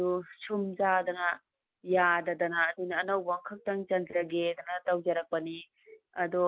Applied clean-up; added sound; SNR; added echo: none; none; none; none.